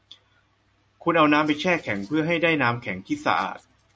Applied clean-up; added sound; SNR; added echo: none; none; none; none.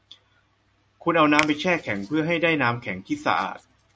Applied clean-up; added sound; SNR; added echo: none; Finger snapping; 11 dB; none.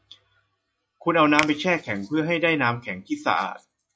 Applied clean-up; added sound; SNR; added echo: classical method log-MMSE.